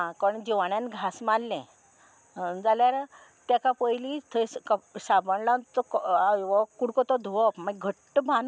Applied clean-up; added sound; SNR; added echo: none; none; none; none.